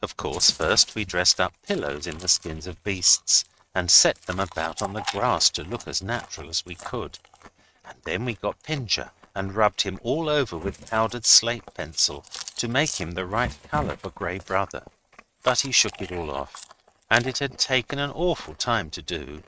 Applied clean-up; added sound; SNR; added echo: neural mask model RNNoise.